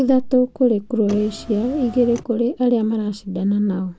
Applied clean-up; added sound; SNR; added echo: none; Car; 16 dB; none.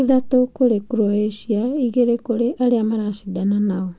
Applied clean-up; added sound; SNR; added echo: none; none; none; none.